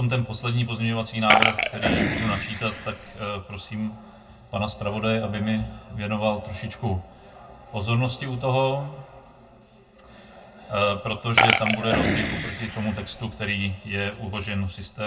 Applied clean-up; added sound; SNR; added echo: none; Burping, eructation; -3 dB; reverberation time 0.1 s.